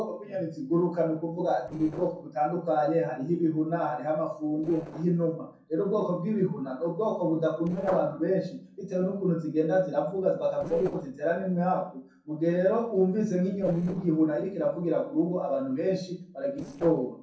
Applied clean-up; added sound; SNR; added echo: neural separator model SepFormer DNS4.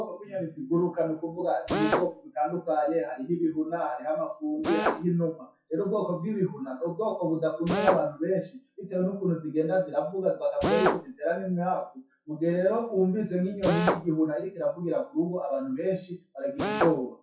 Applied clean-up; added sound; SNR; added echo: classical method WPE with log-MMSE.